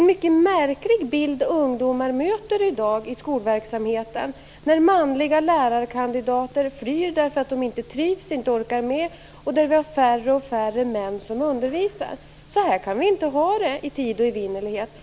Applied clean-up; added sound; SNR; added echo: none; none; none; none.